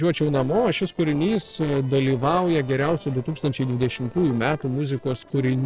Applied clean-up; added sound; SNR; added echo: neural separator model SepFormer DNS4.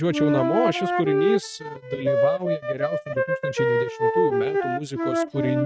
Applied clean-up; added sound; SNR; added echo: neural mask model RNNoise.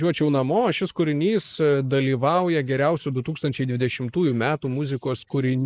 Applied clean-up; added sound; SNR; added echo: neural mask model Resemble Enhance denoiser.